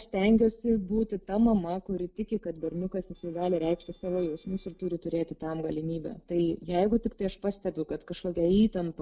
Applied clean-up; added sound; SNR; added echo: neural separator model SepFormer DNS4.